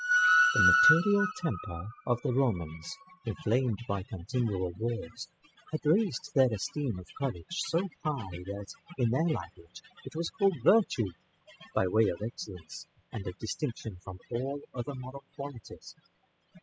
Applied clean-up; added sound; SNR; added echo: classical method spectral subtraction.